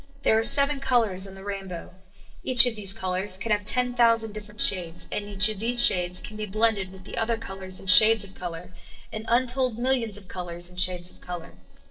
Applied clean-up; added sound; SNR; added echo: neural separator model SepFormer DNS4.